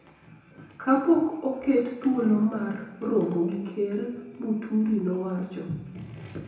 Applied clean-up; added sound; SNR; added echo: none; none; none; reverberation time 0.9 s.